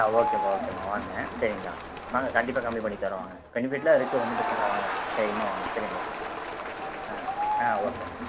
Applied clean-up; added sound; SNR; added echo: none; Crowd; 2 dB; none.